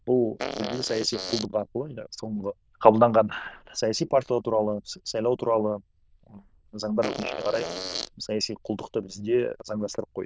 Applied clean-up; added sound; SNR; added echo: neural diffusion model UNIVERSE++.